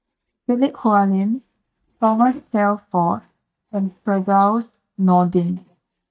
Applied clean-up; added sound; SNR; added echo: neural mask model DeepFilterNet 3.